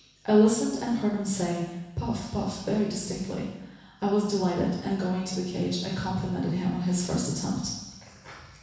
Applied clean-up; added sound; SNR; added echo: none; none; none; reverberation time 1.1 s.